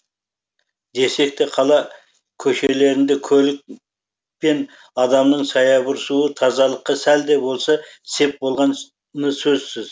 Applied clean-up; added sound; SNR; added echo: none; none; none; none.